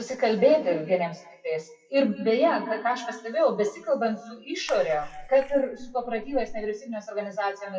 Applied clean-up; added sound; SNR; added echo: classical method WPE with log-MMSE.